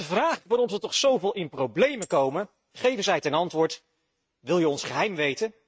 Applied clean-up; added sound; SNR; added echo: neural mask model RNNoise.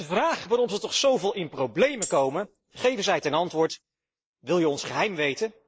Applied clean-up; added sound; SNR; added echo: neural mask model Resemble Enhance denoiser.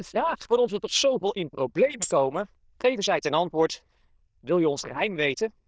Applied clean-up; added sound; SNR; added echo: neural diffusion model UNIVERSE++.